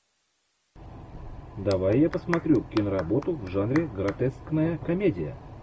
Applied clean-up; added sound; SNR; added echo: none; Clapping; 16 dB; none.